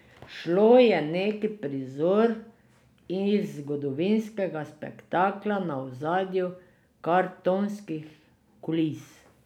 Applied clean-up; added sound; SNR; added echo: none; none; none; none.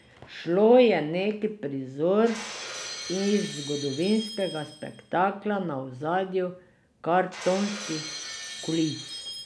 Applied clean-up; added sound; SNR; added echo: none; Shatter; 14 dB; none.